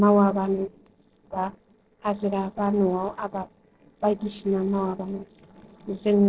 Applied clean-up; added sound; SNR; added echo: neural separator model SepFormer DNS4.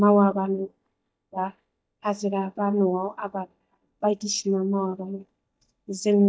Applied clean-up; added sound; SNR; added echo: neural mask model DeepFilterNet 3.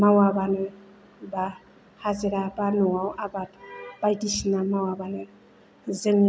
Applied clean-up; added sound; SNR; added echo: none; none; none; none.